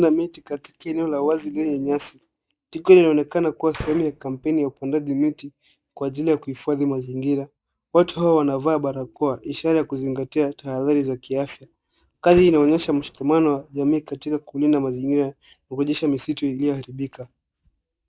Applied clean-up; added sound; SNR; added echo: neural mask model DeepFilterNet 3.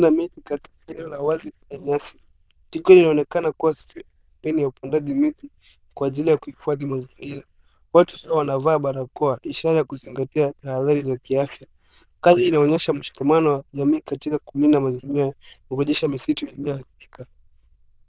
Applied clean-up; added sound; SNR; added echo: neural diffusion model UNIVERSE++.